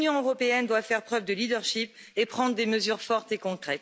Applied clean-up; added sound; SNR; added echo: none; none; none; none.